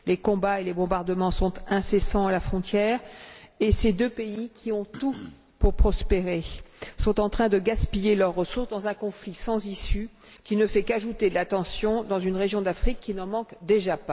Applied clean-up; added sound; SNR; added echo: none; none; none; none.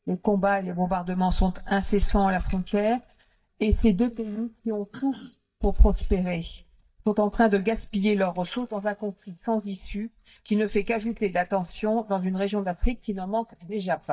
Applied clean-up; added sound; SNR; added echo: neural mask model DeepFilterNet 3.